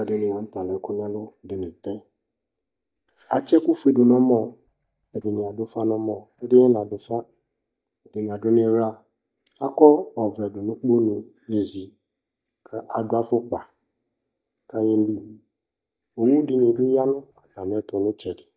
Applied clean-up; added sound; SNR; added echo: neural mask model DeepFilterNet 3.